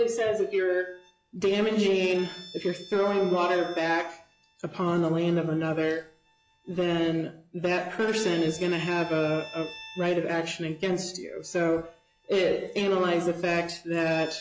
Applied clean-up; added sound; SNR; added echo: classical method log-MMSE.